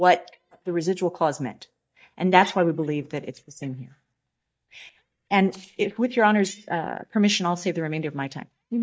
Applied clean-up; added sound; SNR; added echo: neural mask model DeepFilterNet 3.